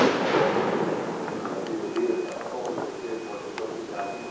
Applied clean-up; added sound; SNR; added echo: none; Fireworks; -3 dB; reverberation time 0.6 s.